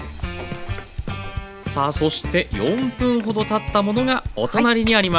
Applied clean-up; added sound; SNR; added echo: none; Water / Splash, splatter; 16 dB; none.